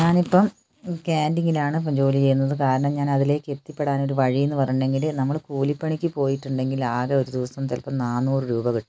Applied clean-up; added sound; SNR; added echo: none; none; none; none.